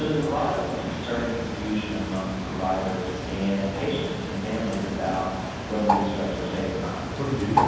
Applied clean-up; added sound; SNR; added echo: none; Bird; 3 dB; reverberation time 1.2 s.